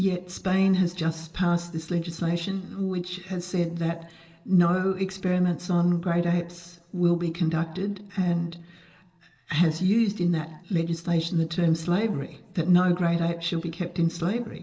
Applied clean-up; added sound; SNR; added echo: none; none; none; reverberation time 1.4 s.